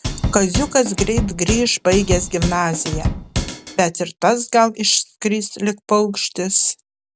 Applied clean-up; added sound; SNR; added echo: none; Drum / Drum kit; 4 dB; none.